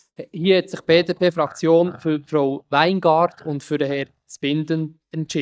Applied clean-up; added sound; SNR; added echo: neural mask model DeepFilterNet 3.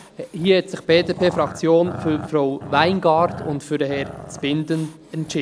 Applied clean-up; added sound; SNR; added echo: none; Growling; 14 dB; none.